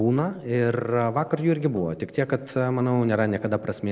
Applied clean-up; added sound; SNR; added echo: neural separator model SepFormer DNS4.